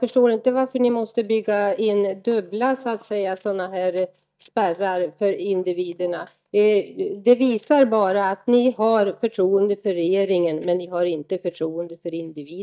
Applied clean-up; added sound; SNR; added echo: neural mask model DeepFilterNet 3.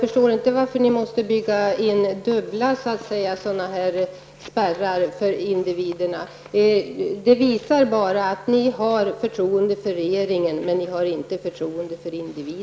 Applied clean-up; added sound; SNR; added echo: none; none; none; none.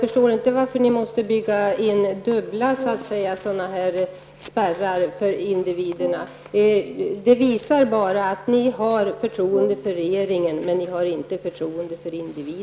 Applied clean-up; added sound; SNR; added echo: none; Brass instrument; 14 dB; none.